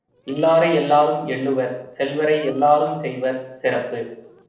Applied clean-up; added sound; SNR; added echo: neural separator model SepFormer DNS4.